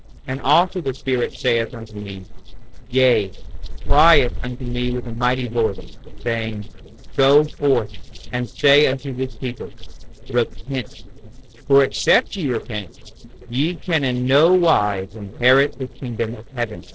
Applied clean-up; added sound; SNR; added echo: neural separator model SepFormer DNS4.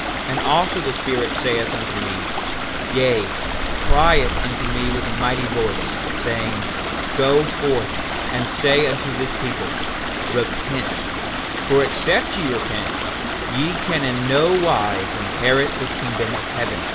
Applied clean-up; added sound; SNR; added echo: none; Stream; 0 dB; none.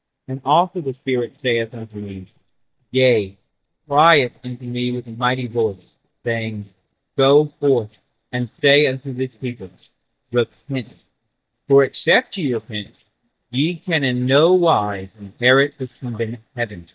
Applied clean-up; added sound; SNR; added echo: neural mask model DeepFilterNet 3.